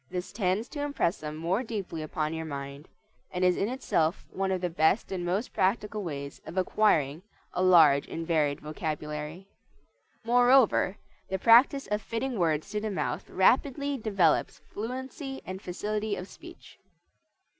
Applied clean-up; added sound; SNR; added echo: none; none; none; none.